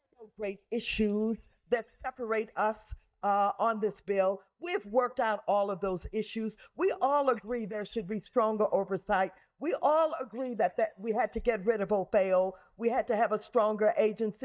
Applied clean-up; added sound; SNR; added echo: neural mask model DeepFilterNet 3.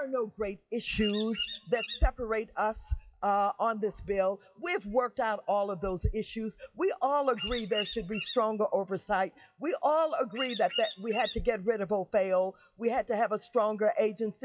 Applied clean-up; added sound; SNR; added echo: classical method WPE with log-MMSE.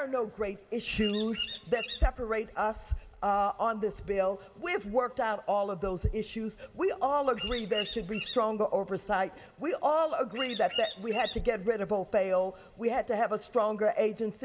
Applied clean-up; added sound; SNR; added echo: none; Bird vocalization, bird call, bird song; 8 dB; reverberation time 1.0 s.